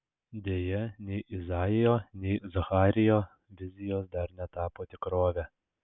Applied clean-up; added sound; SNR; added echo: none; none; none; none.